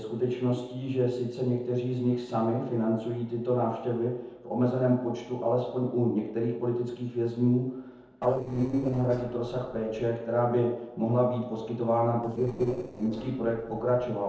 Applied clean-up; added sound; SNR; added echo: neural separator model SepFormer DNS4.